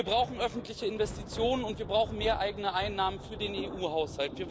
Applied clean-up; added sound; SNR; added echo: none; Thunder; 10 dB; none.